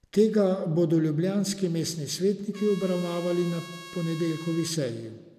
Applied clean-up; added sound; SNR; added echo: none; Trumpet; 18 dB; none.